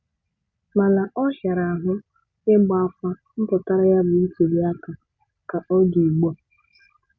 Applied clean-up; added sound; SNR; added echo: none; none; none; none.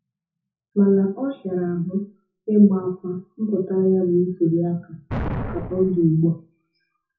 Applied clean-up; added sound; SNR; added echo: classical method WPE with log-MMSE.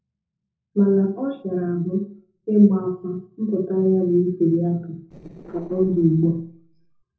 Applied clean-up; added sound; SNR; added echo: neural separator model SepFormer DNS4.